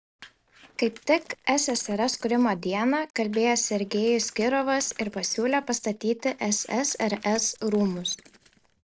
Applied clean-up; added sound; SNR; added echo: neural separator model SepFormer DNS4.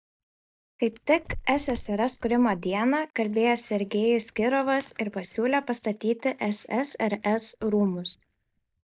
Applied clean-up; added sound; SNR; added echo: neural mask model DeepFilterNet 3.